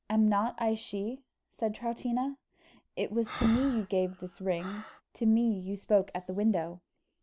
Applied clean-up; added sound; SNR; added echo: none; Breathing; 16 dB; none.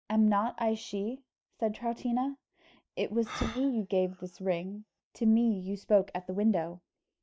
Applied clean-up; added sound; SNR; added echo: neural mask model DeepFilterNet 3.